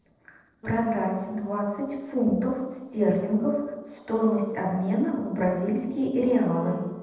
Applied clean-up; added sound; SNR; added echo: neural separator model SepFormer DNS4.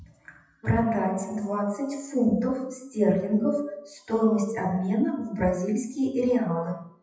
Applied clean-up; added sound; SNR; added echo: classical method WPE with log-MMSE.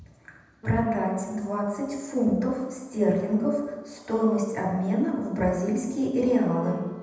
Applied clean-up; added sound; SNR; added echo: none; Keyboard (musical); 19 dB; reverberation time 1.0 s.